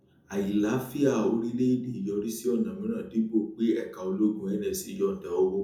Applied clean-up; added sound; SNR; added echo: none; none; none; reverberation time 0.5 s.